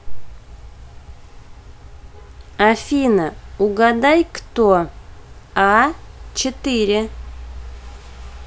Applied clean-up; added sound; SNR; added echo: none; none; none; none.